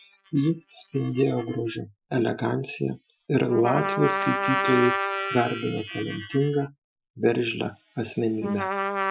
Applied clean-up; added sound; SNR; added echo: classical method Wiener filter.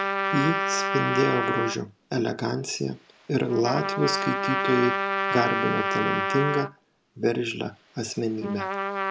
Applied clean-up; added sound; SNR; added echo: none; Trumpet; 1 dB; none.